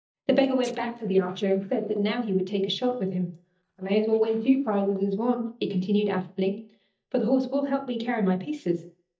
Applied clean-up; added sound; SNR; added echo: neural mask model DeepFilterNet 3.